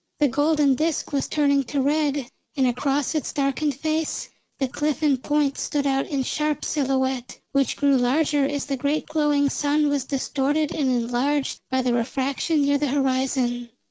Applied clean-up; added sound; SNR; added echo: none; none; none; none.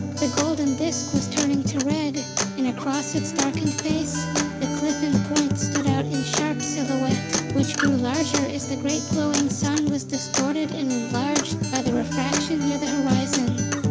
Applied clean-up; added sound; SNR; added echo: none; Acoustic guitar; 0 dB; none.